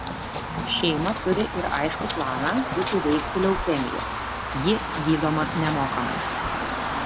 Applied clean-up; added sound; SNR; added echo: none; Run; 2 dB; none.